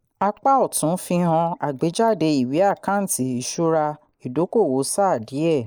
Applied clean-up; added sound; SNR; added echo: neural mask model Resemble Enhance denoiser.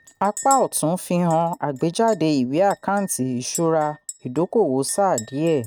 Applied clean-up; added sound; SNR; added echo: neural mask model RNNoise.